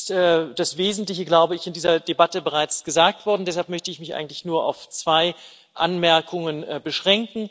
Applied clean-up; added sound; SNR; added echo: none; none; none; none.